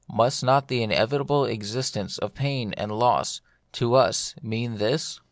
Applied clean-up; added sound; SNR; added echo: none; none; none; none.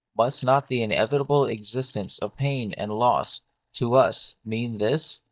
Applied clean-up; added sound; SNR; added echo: neural mask model DeepFilterNet 3.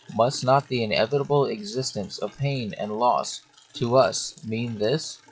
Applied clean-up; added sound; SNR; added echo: classical method WPE with log-MMSE.